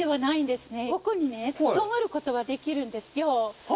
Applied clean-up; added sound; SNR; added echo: none; none; none; none.